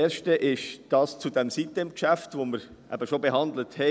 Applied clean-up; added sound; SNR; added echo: none; none; none; none.